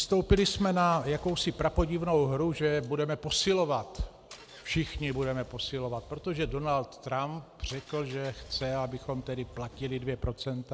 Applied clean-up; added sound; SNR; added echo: none; Engine; 19 dB; none.